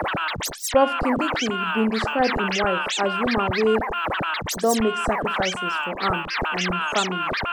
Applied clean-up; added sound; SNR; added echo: none; Scratching (performance technique); 1 dB; none.